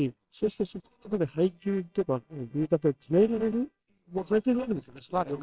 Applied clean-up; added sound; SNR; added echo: neural separator model SepFormer WHAMR!.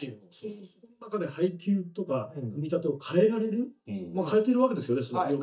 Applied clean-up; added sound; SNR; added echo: neural mask model DeepFilterNet 3.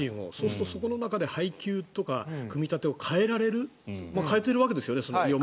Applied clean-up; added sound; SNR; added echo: none; none; none; none.